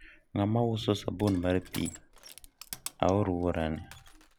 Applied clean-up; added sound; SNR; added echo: none; Crushing; 18 dB; none.